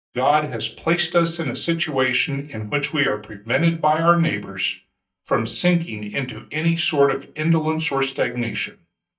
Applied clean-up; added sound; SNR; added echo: neural mask model DeepFilterNet 3.